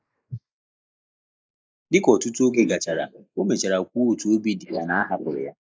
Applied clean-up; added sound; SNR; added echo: neural mask model Resemble Enhance denoiser.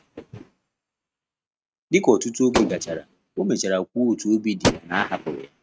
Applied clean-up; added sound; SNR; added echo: neural mask model RNNoise.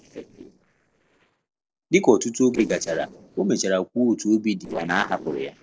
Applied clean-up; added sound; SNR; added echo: neural separator model SepFormer DNS4.